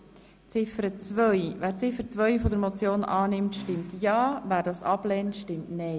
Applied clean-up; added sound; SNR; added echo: none; none; none; none.